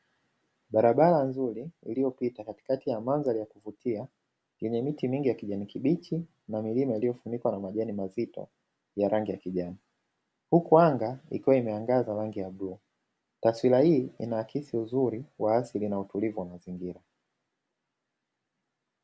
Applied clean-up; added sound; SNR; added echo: none; none; none; none.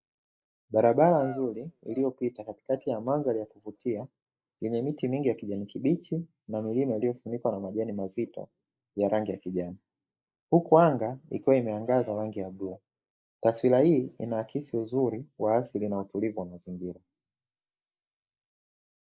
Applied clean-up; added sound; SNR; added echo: neural mask model Resemble Enhance denoiser.